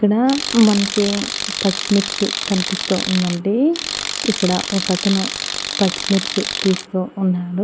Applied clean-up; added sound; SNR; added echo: none; Tools; 5 dB; none.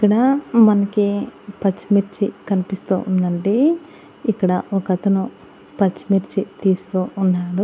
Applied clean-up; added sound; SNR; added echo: none; none; none; none.